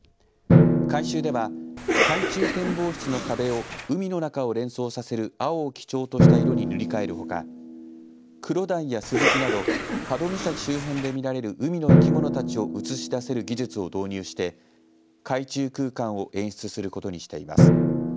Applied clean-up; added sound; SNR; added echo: none; Cough + Drum; -4 dB; none.